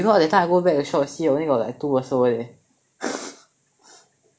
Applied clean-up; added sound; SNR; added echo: none; none; none; none.